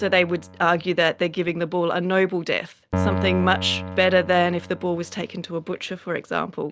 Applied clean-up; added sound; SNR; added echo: none; Keyboard (musical); 9 dB; none.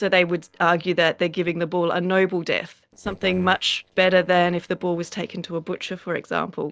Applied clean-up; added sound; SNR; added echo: neural separator model SepFormer DNS4.